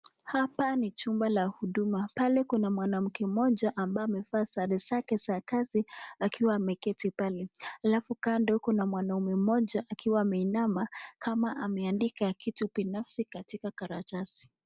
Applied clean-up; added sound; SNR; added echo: none; none; none; none.